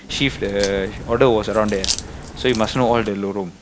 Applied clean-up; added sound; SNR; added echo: none; Crack; 10 dB; none.